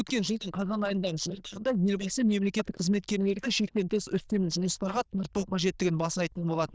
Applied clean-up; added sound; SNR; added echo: neural diffusion model UNIVERSE++.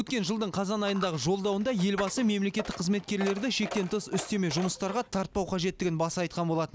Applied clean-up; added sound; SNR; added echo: none; Coin (dropping); 14 dB; none.